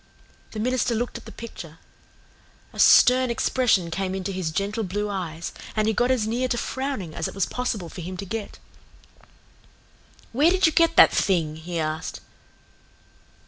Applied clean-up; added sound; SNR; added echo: none; none; none; none.